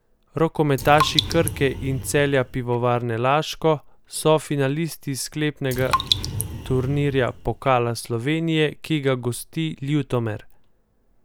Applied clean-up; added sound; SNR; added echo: none; Raindrop; 5 dB; none.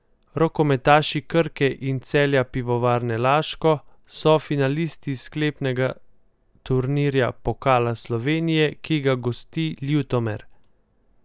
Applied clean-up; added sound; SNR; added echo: none; none; none; none.